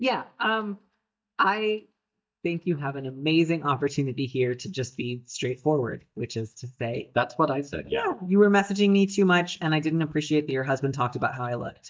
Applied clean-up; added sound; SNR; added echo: neural mask model DeepFilterNet 3.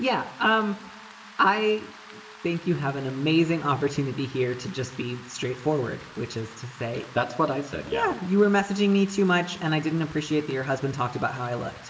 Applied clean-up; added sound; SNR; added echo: none; Rain; 20 dB; reverberation time 2.9 s.